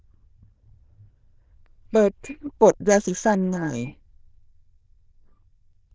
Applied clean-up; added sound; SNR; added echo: neural diffusion model UNIVERSE++.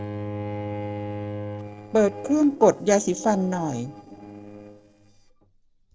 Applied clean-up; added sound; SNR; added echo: neural separator model SepFormer DNS4.